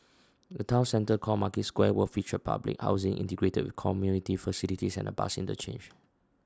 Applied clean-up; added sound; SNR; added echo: none; none; none; none.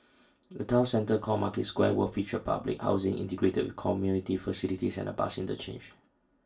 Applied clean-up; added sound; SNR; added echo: none; none; none; reverberation time 0.2 s.